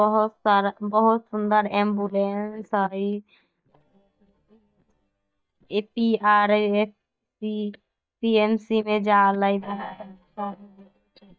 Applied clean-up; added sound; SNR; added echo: neural mask model DeepFilterNet 3.